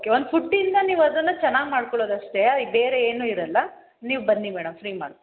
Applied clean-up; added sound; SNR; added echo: none; none; none; none.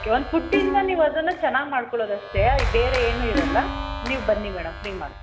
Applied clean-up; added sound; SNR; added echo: none; Clapping + Plucked string instrument; 4 dB; none.